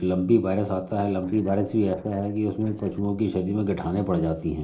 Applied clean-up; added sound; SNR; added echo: neural separator model SepFormer DNS4.